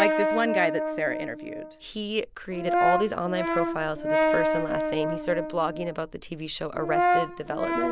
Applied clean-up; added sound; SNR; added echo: none; Brass instrument; -2 dB; none.